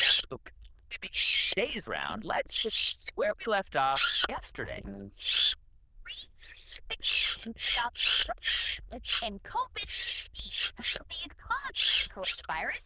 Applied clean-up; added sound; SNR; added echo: neural diffusion model UNIVERSE++.